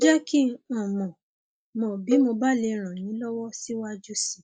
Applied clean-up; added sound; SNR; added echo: neural mask model DeepFilterNet 3.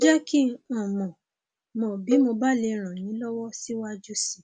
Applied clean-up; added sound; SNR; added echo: none; Cowbell; 10 dB; none.